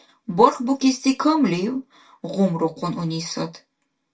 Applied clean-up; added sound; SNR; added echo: none; none; none; reverberation time 0.2 s.